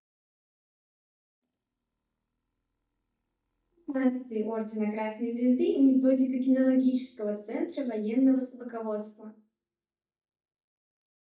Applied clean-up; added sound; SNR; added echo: neural mask model DeepFilterNet 3.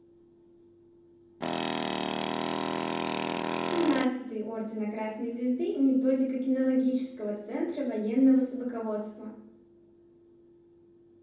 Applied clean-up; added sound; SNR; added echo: none; Tools; 1 dB; reverberation time 0.9 s.